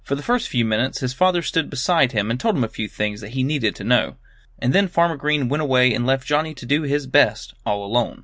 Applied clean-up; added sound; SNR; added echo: none; none; none; none.